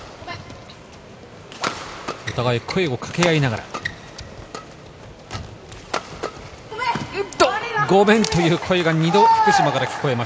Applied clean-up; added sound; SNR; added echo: none; none; none; none.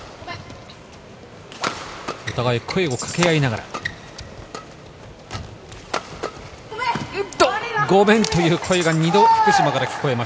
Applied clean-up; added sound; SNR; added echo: none; Tambourine; 17 dB; none.